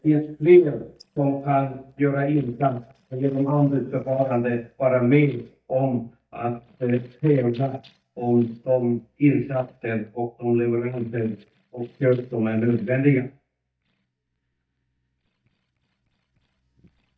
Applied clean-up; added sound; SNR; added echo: neural mask model DeepFilterNet 3.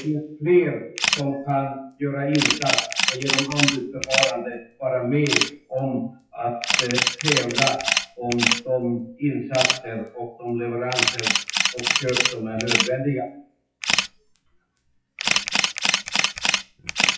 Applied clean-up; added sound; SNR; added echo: classical method WPE with log-MMSE.